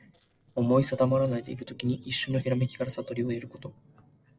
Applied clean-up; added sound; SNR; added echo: neural separator model SepFormer DNS4.